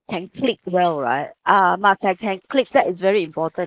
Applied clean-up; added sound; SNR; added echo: neural mask model Resemble Enhance denoiser.